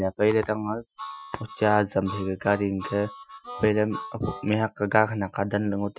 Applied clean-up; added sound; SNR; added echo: classical method Wiener filter.